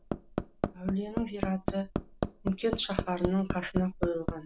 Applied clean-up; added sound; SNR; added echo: none; Hammer; 3 dB; none.